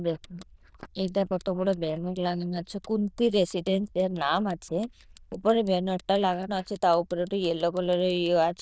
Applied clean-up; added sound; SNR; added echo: neural diffusion model UNIVERSE++.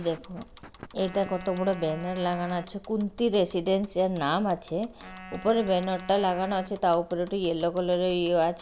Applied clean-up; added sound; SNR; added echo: none; Wind instrument, woodwind instrument + Bicycle; 18 dB; none.